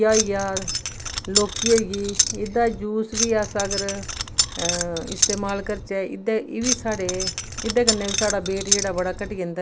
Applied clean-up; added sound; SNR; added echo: none; Keys jangling; 1 dB; none.